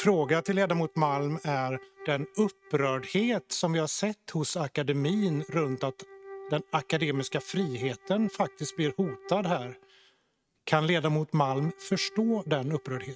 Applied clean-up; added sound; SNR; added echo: neural mask model RNNoise.